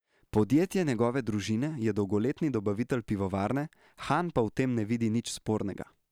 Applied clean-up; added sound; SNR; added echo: none; none; none; none.